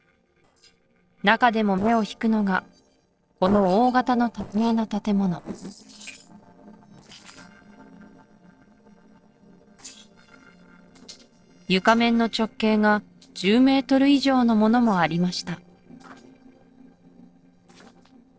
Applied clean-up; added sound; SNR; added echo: neural separator model SepFormer DNS4.